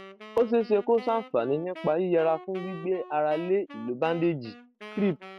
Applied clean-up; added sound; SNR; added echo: none; Wind instrument, woodwind instrument; 17 dB; none.